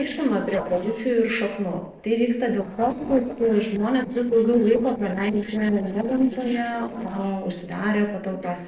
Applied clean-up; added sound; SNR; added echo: neural separator model SepFormer DNS4.